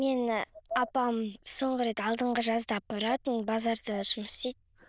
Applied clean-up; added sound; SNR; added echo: neural diffusion model UNIVERSE++.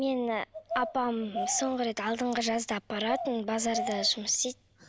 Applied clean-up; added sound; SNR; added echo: none; Bird vocalization, bird call, bird song; 9 dB; none.